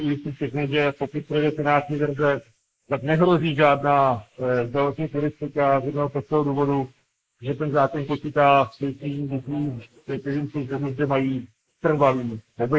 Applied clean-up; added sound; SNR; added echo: neural mask model Resemble Enhance denoiser.